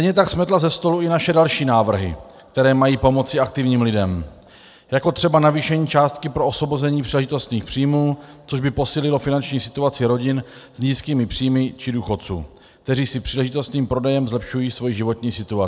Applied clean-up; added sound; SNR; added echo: none; none; none; none.